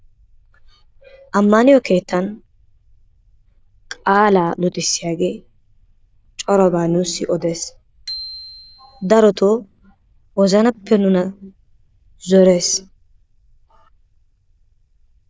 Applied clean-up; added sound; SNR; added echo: neural diffusion model UNIVERSE++.